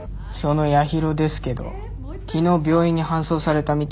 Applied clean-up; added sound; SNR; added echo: none; none; none; none.